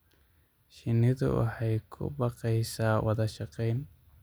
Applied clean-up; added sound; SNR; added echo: none; none; none; none.